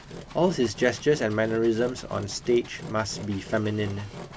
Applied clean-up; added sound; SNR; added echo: none; Engine; 15 dB; none.